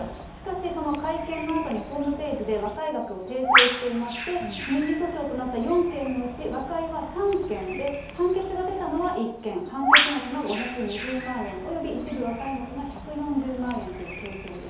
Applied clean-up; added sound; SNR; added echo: none; Bird; 0 dB; reverberation time 2.2 s.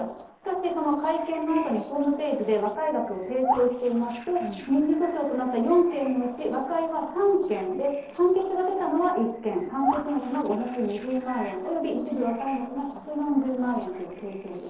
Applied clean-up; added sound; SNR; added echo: neural separator model SepFormer DNS4.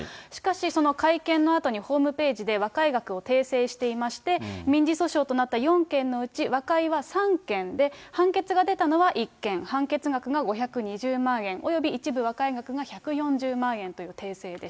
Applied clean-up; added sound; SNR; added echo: none; none; none; none.